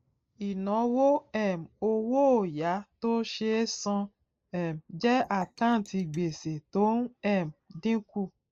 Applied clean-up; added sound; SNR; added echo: neural mask model Resemble Enhance denoiser.